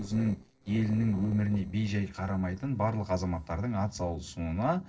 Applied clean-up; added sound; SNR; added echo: neural separator model SepFormer DNS4.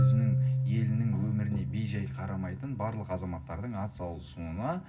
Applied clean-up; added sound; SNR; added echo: none; Marimba, xylophone; -2 dB; reverberation time 0.4 s.